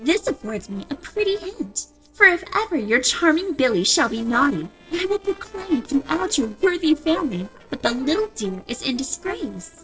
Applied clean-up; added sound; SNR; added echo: neural separator model SepFormer DNS4.